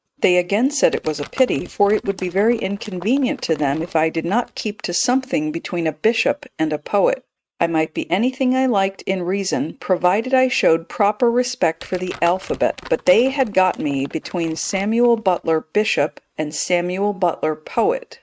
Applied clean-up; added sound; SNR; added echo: neural mask model RNNoise.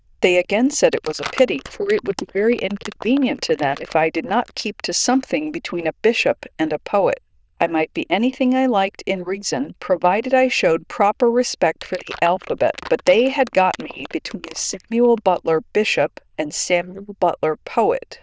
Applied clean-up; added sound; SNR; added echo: neural diffusion model UNIVERSE++.